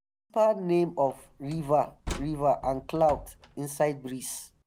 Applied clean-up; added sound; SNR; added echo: none; Slam; 15 dB; none.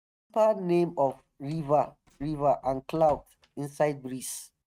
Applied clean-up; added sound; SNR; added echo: neural mask model RNNoise.